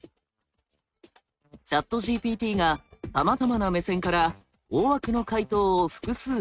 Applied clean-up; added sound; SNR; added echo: neural mask model RNNoise.